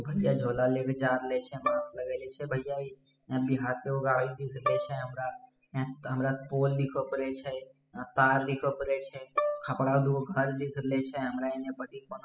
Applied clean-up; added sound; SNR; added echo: classical method spectral subtraction.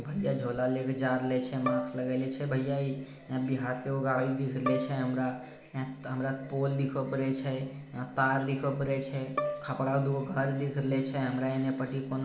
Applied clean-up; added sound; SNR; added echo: none; Bowed string instrument; 11 dB; none.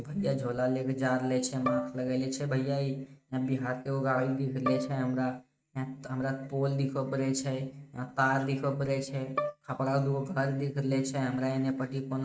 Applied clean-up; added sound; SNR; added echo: neural mask model RNNoise.